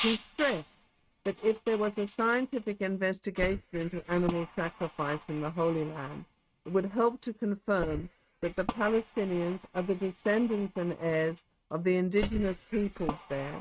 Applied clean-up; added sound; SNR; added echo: neural mask model RNNoise.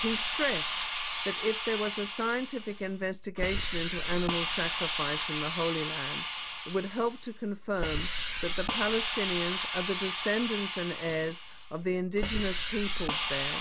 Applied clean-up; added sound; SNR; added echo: none; Hiss; 0 dB; none.